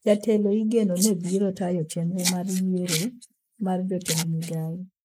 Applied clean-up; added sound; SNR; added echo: neural mask model Resemble Enhance denoiser.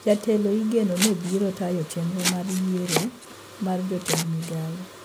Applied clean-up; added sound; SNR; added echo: none; Domestic sounds, home sounds; 8 dB; none.